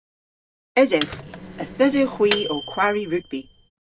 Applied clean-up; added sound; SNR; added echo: none; Microwave oven; 7 dB; none.